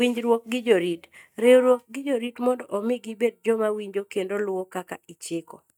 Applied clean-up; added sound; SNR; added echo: neural mask model DeepFilterNet 3.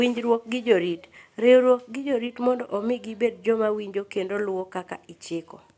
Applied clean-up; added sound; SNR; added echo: none; none; none; none.